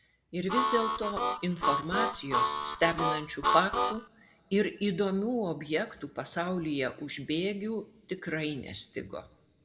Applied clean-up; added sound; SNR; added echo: none; Harmonica; -2 dB; reverberation time 2.1 s.